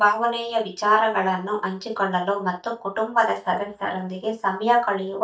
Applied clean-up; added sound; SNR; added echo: neural mask model DeepFilterNet 3.